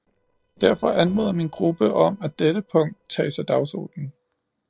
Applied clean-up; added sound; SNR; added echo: neural separator model SepFormer DNS4.